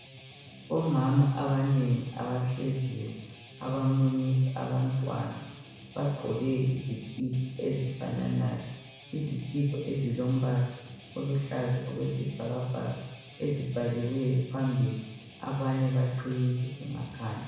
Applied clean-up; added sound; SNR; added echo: none; Guitar; 17 dB; reverberation time 1.1 s.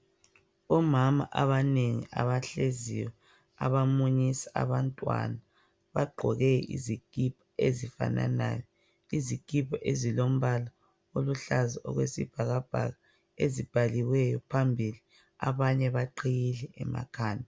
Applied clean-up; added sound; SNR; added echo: none; none; none; none.